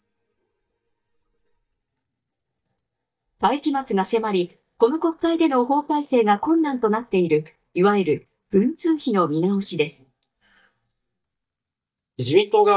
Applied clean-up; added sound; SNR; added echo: neural mask model DeepFilterNet 3.